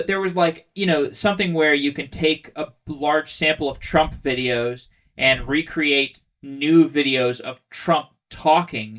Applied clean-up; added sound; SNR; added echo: neural mask model DeepFilterNet 3.